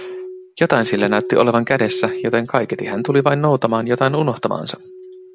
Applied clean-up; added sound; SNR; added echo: none; Glass; 12 dB; none.